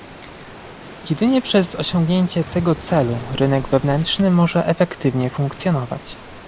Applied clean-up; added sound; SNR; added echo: none; Waves, surf; 16 dB; none.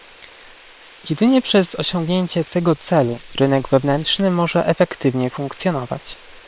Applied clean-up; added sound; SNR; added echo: neural separator model SepFormer WHAM!.